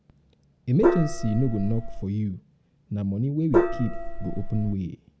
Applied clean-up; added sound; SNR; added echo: none; Gong; -2 dB; none.